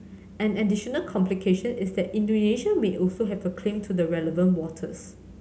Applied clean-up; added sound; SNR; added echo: none; none; none; none.